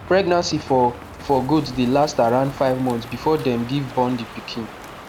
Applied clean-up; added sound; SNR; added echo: none; Crow; 16 dB; none.